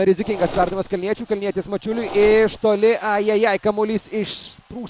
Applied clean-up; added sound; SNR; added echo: none; Mechanisms; 13 dB; none.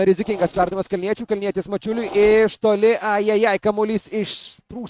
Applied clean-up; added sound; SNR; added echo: neural mask model RNNoise.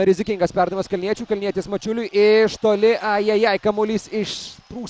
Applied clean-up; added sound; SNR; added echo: none; none; none; none.